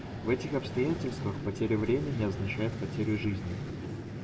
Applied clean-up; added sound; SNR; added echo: none; Vehicle; 5 dB; reverberation time 1.0 s.